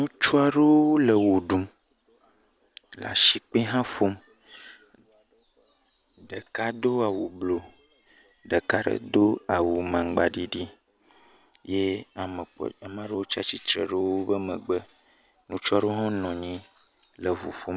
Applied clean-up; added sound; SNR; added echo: none; none; none; none.